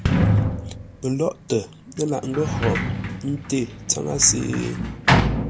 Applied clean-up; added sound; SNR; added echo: none; Sliding door; -2 dB; none.